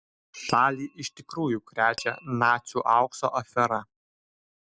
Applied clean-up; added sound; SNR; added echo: none; Glass; 19 dB; none.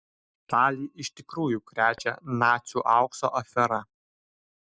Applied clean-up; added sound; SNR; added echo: neural mask model DeepFilterNet 3.